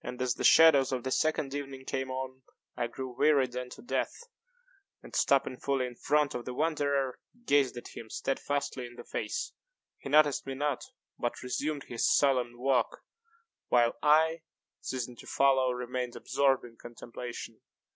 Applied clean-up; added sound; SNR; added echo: none; none; none; none.